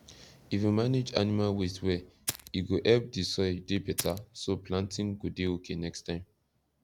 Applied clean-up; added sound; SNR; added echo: none; Fire; 13 dB; none.